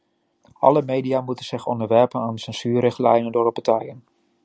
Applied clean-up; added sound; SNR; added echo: none; none; none; none.